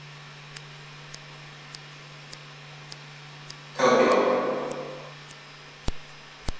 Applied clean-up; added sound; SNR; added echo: none; Scissors; 11 dB; reverberation time 2.1 s.